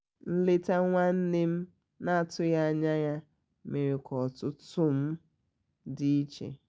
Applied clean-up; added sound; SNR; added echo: none; none; none; none.